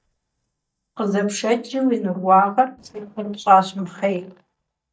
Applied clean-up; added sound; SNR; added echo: neural mask model DeepFilterNet 3.